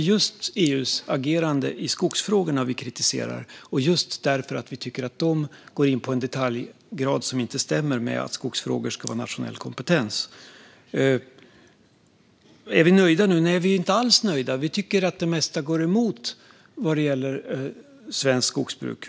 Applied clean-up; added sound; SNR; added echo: none; none; none; none.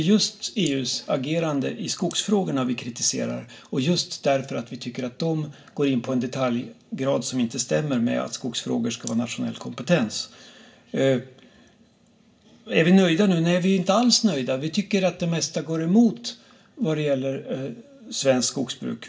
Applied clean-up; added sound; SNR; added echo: none; none; none; reverberation time 0.3 s.